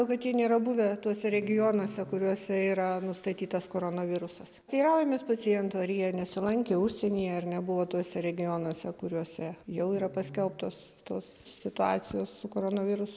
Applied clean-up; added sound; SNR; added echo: none; none; none; none.